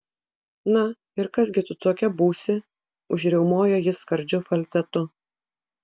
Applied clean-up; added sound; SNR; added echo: none; none; none; none.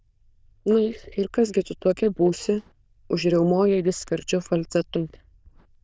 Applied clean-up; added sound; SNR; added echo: neural diffusion model UNIVERSE++.